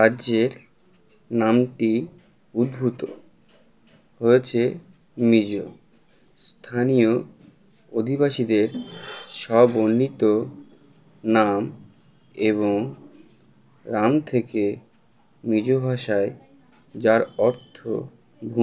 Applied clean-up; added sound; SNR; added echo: none; none; none; none.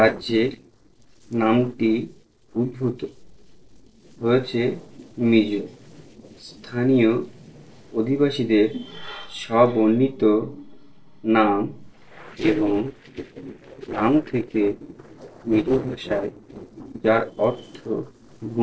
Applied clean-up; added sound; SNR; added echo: neural separator model SepFormer DNS4.